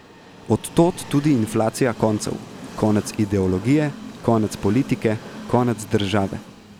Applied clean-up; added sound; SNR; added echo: none; Train; 16 dB; none.